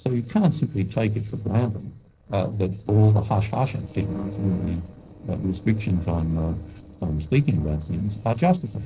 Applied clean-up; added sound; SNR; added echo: neural separator model SepFormer DNS4.